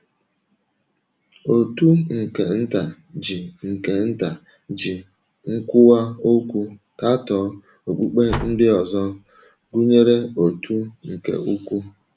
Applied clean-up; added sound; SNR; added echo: none; Slam; 13 dB; none.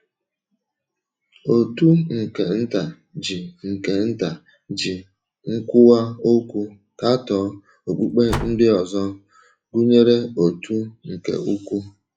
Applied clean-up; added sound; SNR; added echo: classical method log-MMSE.